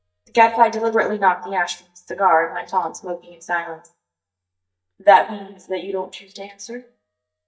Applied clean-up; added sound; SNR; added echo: neural mask model DeepFilterNet 3.